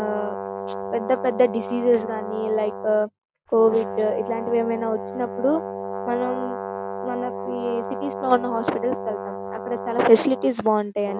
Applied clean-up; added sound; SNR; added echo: none; Brass instrument; 8 dB; none.